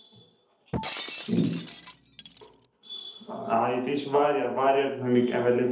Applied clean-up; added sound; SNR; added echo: none; Shatter; 14 dB; reverberation time 2.2 s.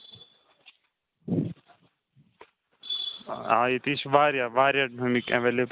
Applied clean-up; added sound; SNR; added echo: none; none; none; none.